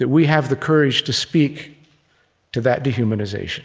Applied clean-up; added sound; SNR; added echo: none; none; none; none.